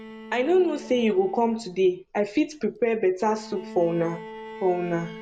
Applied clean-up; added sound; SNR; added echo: none; Bowed string instrument; 17 dB; none.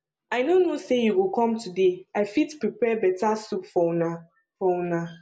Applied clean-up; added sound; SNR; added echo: none; none; none; none.